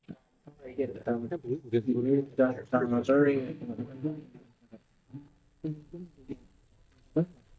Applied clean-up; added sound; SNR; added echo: neural mask model DeepFilterNet 3.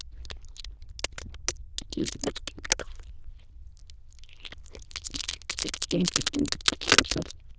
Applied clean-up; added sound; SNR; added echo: neural diffusion model UNIVERSE++.